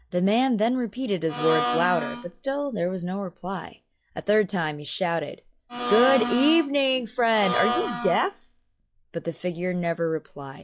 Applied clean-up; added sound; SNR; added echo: classical method log-MMSE.